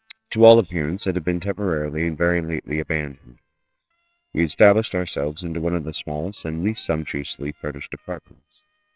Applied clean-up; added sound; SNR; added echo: neural separator model SepFormer WHAMR!.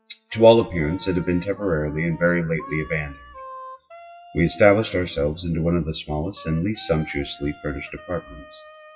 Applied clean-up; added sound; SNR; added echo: classical method WPE with log-MMSE.